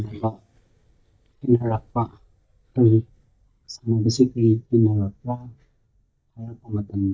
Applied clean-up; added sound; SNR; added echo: neural mask model DeepFilterNet 3.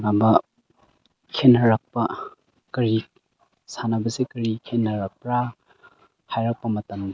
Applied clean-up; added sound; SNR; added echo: none; none; none; none.